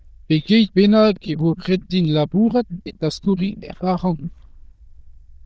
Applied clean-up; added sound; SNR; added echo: neural diffusion model UNIVERSE++.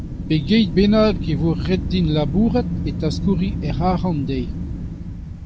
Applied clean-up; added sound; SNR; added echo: none; Wind; 5 dB; none.